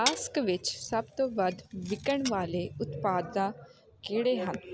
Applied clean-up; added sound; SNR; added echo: none; Glass; 9 dB; none.